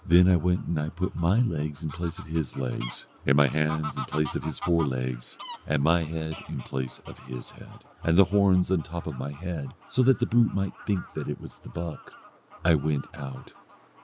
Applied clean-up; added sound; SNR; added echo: none; Fowl; 18 dB; none.